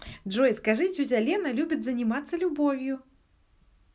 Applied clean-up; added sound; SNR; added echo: none; none; none; none.